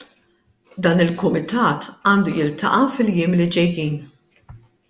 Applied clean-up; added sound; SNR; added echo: none; none; none; none.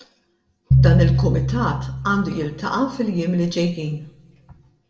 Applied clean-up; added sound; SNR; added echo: none; Piano; -2 dB; reverberation time 0.6 s.